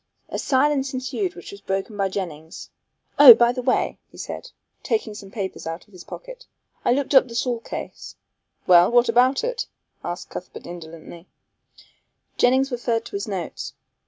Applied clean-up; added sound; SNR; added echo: none; none; none; none.